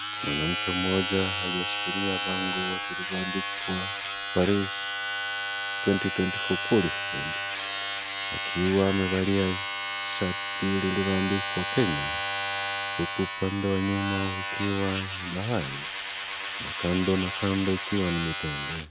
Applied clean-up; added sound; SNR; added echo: none; Domestic sounds, home sounds; 0 dB; none.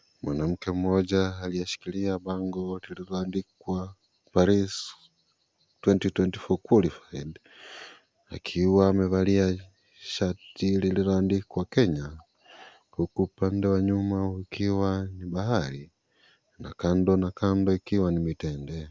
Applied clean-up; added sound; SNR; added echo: none; none; none; none.